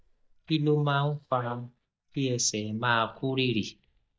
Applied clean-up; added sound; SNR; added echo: neural mask model DeepFilterNet 3.